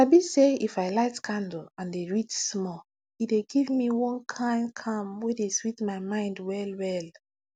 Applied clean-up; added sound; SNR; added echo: none; none; none; none.